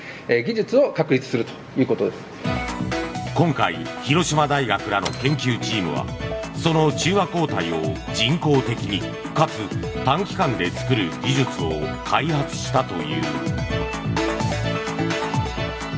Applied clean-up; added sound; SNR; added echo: none; Printer; 8 dB; reverberation time 2.0 s.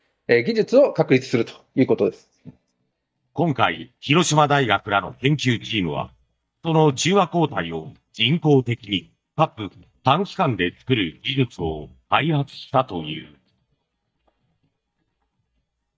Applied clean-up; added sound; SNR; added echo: neural mask model DeepFilterNet 3.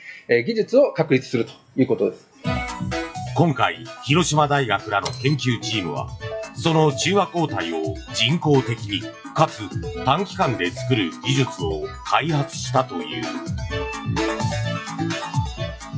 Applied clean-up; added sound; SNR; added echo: classical method WPE with log-MMSE.